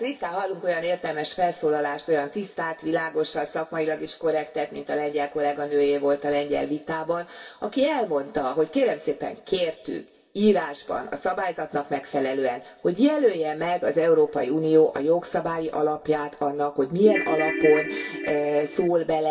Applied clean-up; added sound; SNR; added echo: none; Ringtone / Keyboard (musical); 4 dB; reverberation time 0.2 s.